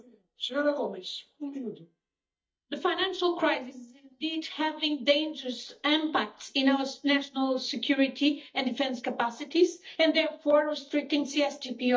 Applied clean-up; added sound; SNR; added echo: neural mask model DeepFilterNet 3.